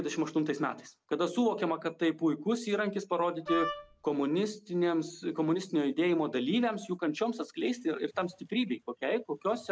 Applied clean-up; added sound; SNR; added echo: none; Wind instrument, woodwind instrument; 5 dB; none.